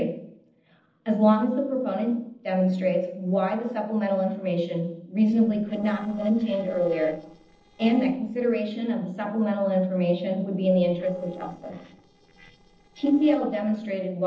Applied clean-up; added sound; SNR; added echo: neural separator model SepFormer DNS4.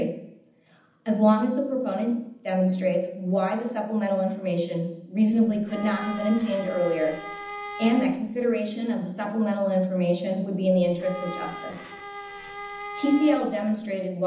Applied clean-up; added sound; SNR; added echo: none; Bowed string instrument; 13 dB; reverberation time 0.8 s.